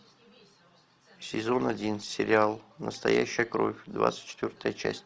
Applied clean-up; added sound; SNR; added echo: none; none; none; none.